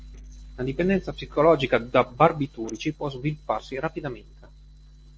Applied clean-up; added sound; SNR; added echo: neural separator model SepFormer DNS4.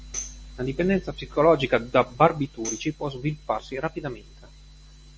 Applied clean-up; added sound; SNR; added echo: none; Tambourine; 16 dB; none.